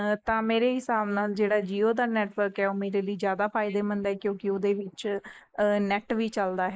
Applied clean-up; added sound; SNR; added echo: neural mask model Resemble Enhance denoiser.